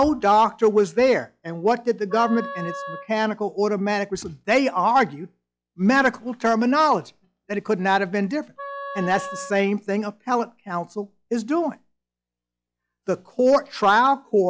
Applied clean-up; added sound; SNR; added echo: classical method log-MMSE.